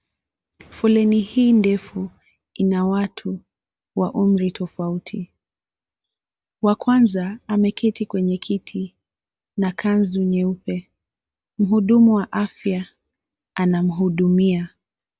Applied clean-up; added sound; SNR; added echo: none; none; none; none.